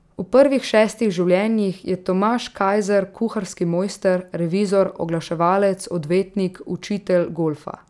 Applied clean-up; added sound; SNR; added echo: none; none; none; none.